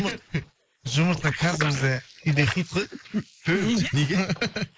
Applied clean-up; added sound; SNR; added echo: neural mask model Resemble Enhance denoiser.